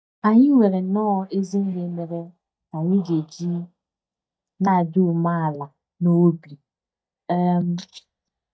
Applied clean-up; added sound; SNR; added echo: neural mask model DeepFilterNet 3.